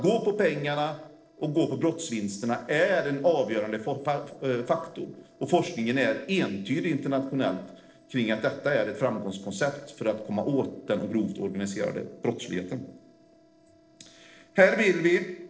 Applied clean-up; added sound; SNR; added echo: neural separator model SepFormer DNS4.